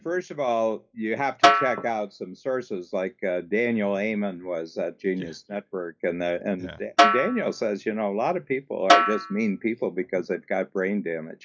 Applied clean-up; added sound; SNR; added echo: classical method log-MMSE.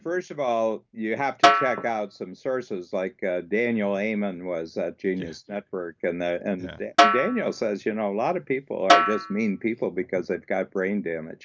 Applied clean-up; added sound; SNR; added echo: none; Snare drum; -2 dB; none.